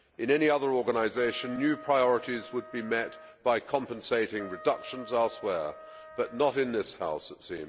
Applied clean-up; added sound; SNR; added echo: none; Trumpet; 18 dB; none.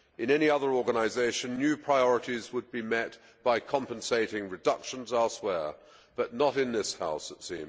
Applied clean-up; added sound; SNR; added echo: none; none; none; none.